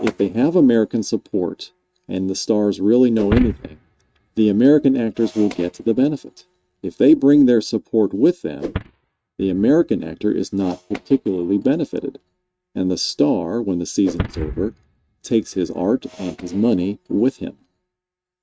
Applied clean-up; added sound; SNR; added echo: neural mask model RNNoise.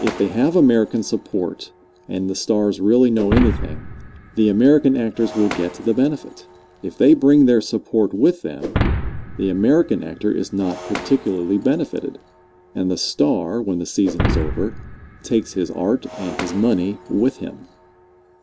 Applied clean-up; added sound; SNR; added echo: none; Shatter; 10 dB; none.